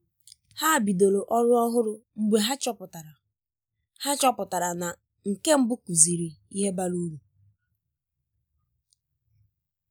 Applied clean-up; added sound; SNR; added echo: none; none; none; none.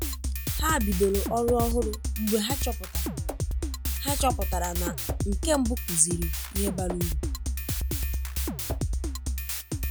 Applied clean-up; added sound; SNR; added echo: none; Drum kit; -1 dB; none.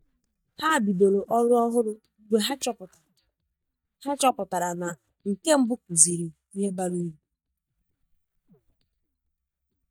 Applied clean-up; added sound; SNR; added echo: neural mask model DeepFilterNet 3.